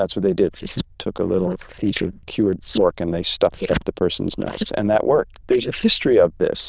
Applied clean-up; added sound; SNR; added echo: neural diffusion model UNIVERSE++.